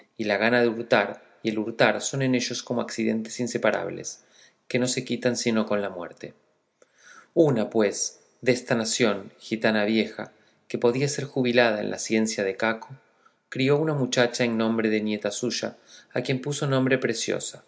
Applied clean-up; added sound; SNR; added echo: none; none; none; none.